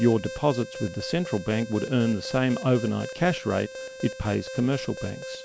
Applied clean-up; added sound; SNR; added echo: none; Alarm; 12 dB; none.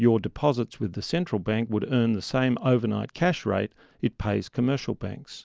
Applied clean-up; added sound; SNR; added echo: none; none; none; none.